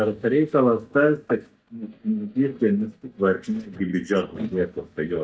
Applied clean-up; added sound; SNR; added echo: neural mask model DeepFilterNet 3.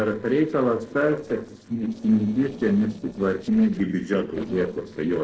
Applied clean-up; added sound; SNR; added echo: neural separator model SepFormer DNS4.